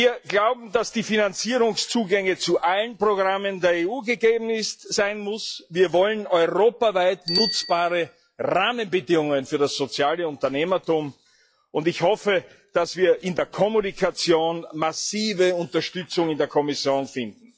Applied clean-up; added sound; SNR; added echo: classical method log-MMSE.